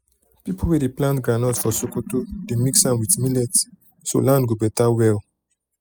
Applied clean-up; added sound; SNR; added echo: classical method spectral subtraction.